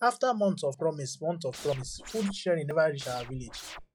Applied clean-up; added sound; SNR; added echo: classical method log-MMSE.